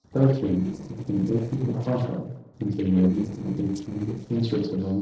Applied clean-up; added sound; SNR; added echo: neural separator model SepFormer DNS4.